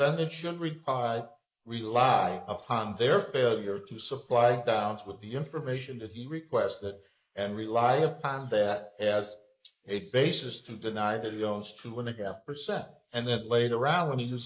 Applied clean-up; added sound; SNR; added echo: neural mask model Resemble Enhance denoiser.